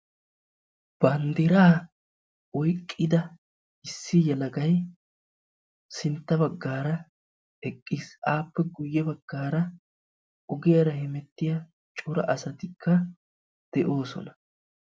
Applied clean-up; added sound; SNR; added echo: none; none; none; none.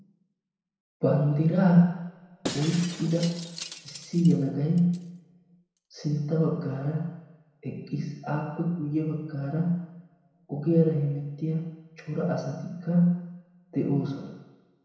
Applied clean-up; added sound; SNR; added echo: none; Shatter; 14 dB; reverberation time 1.0 s.